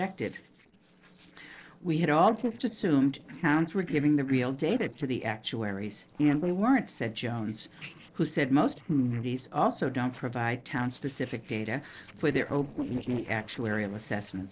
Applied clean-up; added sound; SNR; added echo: neural separator model SepFormer DNS4.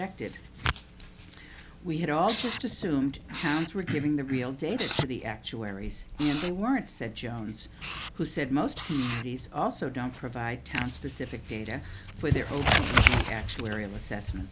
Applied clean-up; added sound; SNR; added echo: none; Writing; 1 dB; none.